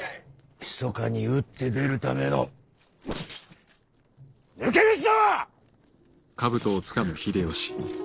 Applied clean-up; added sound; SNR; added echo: neural separator model SepFormer DNS4.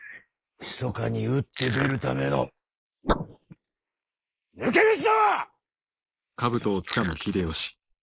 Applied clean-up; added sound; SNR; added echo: neural mask model Resemble Enhance denoiser.